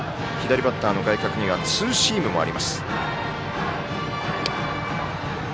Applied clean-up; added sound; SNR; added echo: none; none; none; none.